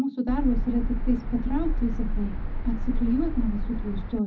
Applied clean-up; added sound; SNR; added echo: none; Car; -1 dB; reverberation time 0.4 s.